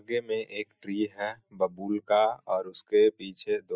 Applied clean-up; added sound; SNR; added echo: none; none; none; none.